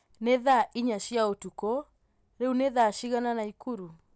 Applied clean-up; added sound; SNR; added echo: none; none; none; none.